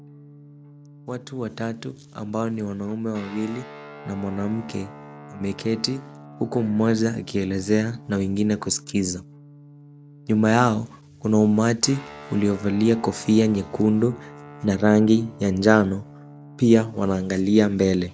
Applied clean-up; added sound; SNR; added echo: none; Guitar; 20 dB; none.